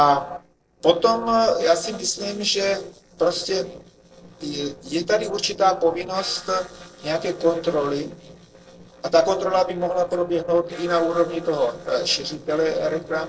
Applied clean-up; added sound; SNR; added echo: neural separator model SepFormer DNS4.